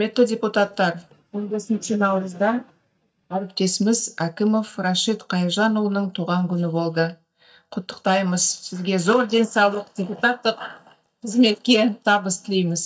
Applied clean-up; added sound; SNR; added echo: neural mask model DeepFilterNet 3.